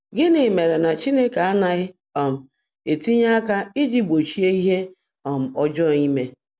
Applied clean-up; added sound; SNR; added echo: none; none; none; none.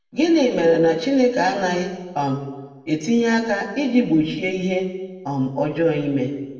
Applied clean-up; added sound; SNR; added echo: none; none; none; reverberation time 1.0 s.